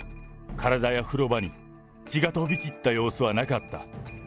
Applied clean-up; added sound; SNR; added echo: none; Coin (dropping); 17 dB; none.